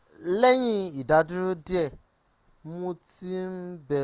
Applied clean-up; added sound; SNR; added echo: none; none; none; none.